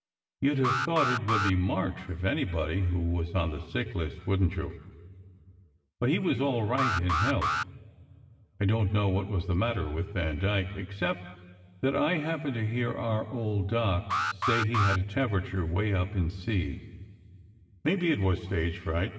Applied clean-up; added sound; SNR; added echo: none; Alarm; 3 dB; reverberation time 2.8 s.